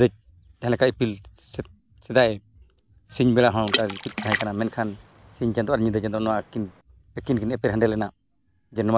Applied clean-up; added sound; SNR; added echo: none; Water / Splash, splatter; 9 dB; none.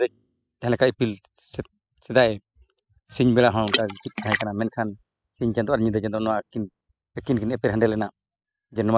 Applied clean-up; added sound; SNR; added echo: classical method spectral subtraction.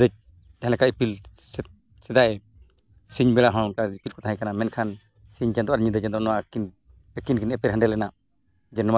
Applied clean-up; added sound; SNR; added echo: none; none; none; none.